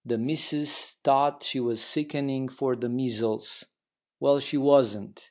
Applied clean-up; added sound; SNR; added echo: none; none; none; none.